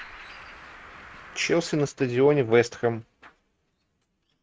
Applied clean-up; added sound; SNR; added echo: neural mask model RNNoise.